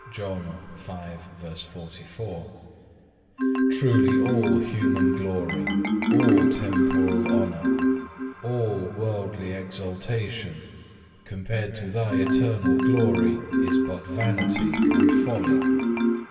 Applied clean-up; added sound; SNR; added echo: none; Marimba, xylophone; -4 dB; reverberation time 2.7 s.